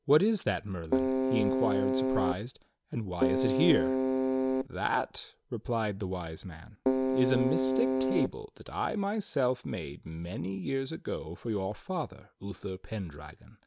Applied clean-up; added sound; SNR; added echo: none; Keyboard (musical); -5 dB; none.